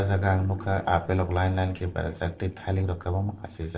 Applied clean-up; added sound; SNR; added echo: neural separator model SepFormer DNS4.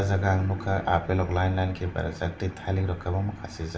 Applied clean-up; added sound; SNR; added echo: none; Vehicle; 19 dB; reverberation time 0.9 s.